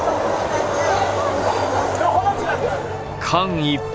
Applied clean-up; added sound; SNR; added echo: none; Aircraft; 13 dB; none.